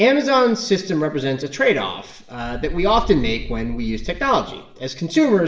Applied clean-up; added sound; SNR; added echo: none; Wind; 8 dB; reverberation time 0.7 s.